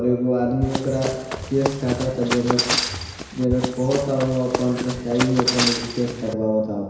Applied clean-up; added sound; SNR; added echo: none; Run; 4 dB; reverberation time 1.0 s.